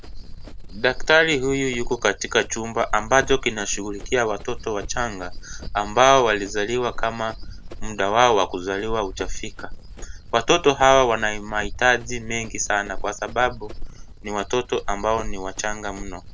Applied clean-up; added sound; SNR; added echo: none; Run; 9 dB; none.